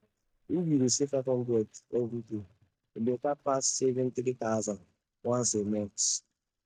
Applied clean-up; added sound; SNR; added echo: neural mask model DeepFilterNet 3.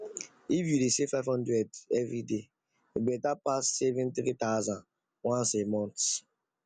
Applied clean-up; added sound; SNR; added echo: none; none; none; none.